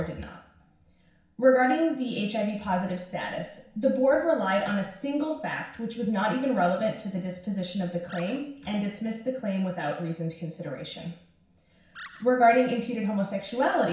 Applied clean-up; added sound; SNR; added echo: none; Animal; 20 dB; reverberation time 0.6 s.